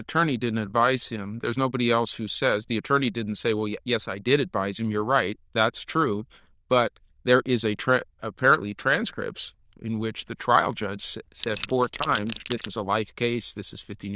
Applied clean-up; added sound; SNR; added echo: neural diffusion model UNIVERSE++.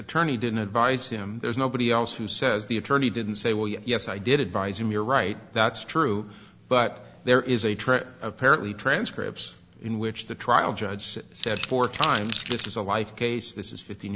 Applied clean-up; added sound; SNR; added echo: none; Rattle / Keys jangling; 0 dB; none.